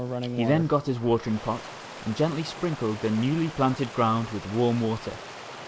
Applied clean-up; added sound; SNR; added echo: none; Stream; 11 dB; none.